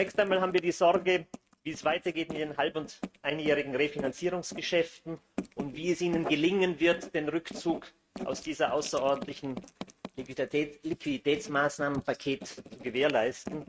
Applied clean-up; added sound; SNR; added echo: neural mask model RNNoise.